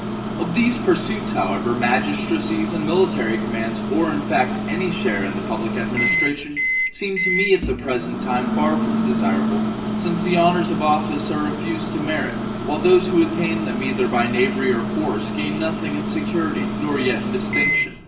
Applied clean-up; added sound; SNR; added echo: none; Microwave oven; 1 dB; reverberation time 1.0 s.